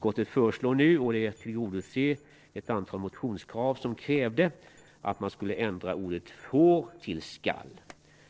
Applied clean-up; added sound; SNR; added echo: neural separator model SepFormer DNS4.